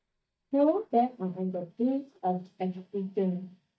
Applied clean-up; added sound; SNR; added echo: neural mask model DeepFilterNet 3.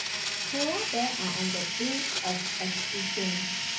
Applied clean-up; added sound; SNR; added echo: none; Domestic sounds, home sounds; -3 dB; reverberation time 0.5 s.